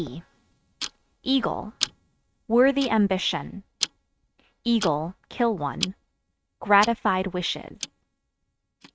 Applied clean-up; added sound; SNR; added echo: neural mask model RNNoise.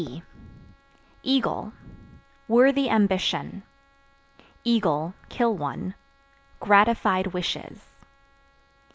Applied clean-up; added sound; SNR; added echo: none; none; none; none.